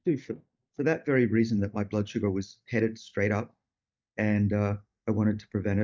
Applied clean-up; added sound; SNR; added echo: neural mask model DeepFilterNet 3.